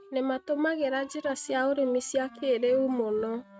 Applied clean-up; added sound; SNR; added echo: neural mask model RNNoise.